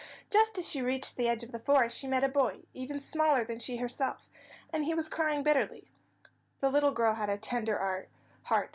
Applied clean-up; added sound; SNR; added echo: none; none; none; none.